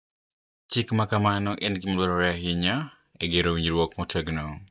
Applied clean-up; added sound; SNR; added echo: neural mask model DeepFilterNet 3.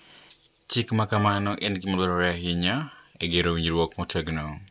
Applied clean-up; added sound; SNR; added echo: none; Wind instrument, woodwind instrument; 12 dB; none.